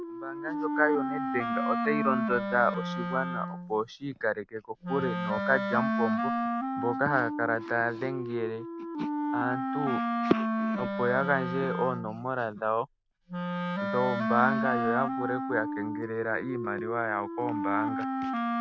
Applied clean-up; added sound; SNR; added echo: none; Wind instrument, woodwind instrument; 1 dB; none.